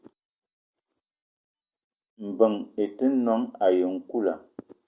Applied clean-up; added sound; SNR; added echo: none; none; none; none.